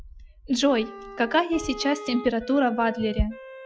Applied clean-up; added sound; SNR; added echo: classical method Wiener filter.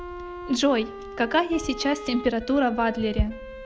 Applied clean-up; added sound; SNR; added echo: none; Wind instrument, woodwind instrument; 13 dB; none.